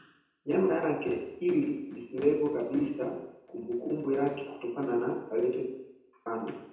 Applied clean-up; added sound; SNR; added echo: none; none; none; reverberation time 0.9 s.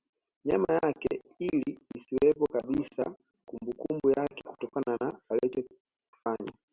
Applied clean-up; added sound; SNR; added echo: none; none; none; none.